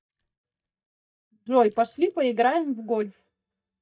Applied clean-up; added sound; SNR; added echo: neural mask model DeepFilterNet 3.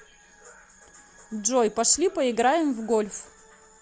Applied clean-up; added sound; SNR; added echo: none; none; none; none.